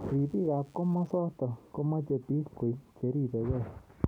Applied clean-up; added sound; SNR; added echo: none; none; none; none.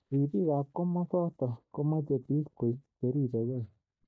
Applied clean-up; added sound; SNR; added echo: neural mask model DeepFilterNet 3.